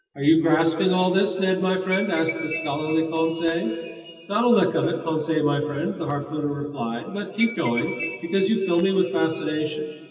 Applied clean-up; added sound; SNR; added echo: none; Chime; 11 dB; reverberation time 2.2 s.